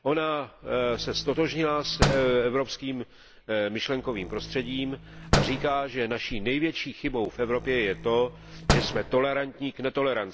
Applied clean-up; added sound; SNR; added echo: none; Slam; 5 dB; none.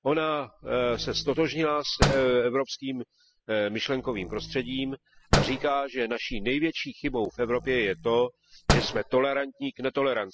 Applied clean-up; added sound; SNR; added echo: classical method spectral subtraction.